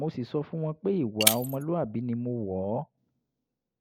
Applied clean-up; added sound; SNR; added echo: none; Shatter; 2 dB; none.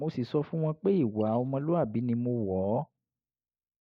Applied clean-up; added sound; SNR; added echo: neural mask model DeepFilterNet 3.